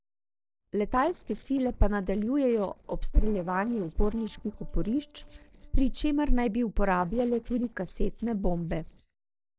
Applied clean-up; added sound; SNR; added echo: neural separator model SepFormer DNS4.